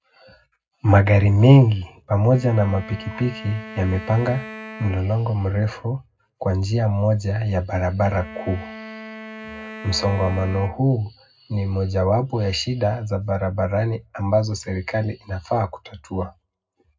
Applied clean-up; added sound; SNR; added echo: none; Wind instrument, woodwind instrument; 16 dB; reverberation time 0.3 s.